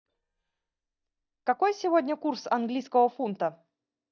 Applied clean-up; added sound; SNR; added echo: neural mask model DeepFilterNet 3.